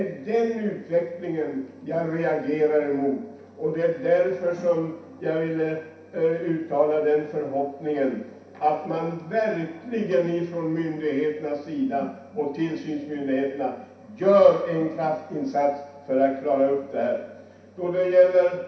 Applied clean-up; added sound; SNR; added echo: none; none; none; reverberation time 0.6 s.